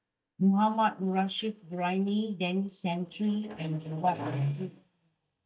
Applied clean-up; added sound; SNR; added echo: neural mask model DeepFilterNet 3.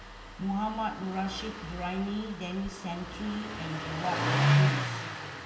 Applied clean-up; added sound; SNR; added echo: none; Engine starting; -4 dB; reverberation time 1.5 s.